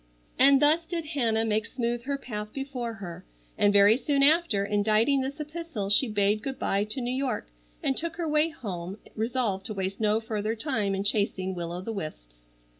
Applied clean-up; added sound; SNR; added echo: none; none; none; none.